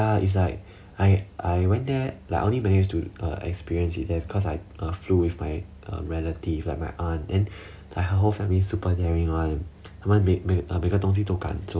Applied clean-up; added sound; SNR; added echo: none; none; none; none.